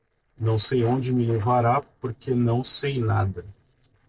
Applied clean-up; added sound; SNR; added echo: neural separator model SepFormer DNS4.